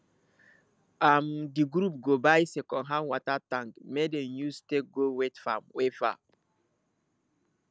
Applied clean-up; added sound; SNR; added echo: none; none; none; none.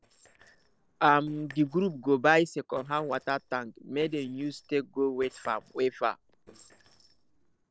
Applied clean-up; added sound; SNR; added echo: neural separator model SepFormer DNS4.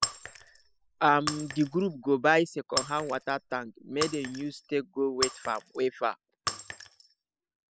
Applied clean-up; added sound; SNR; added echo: classical method spectral subtraction.